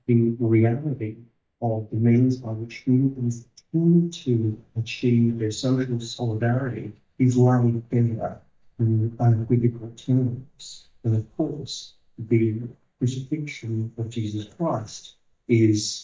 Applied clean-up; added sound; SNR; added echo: neural mask model DeepFilterNet 3.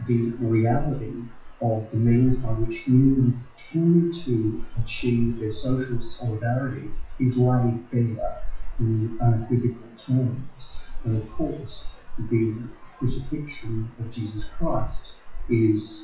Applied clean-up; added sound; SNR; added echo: classical method WPE with log-MMSE.